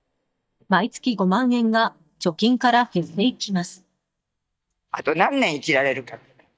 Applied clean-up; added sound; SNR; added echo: neural mask model DeepFilterNet 3.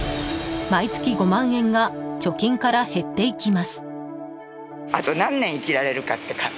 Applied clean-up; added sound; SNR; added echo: none; none; none; none.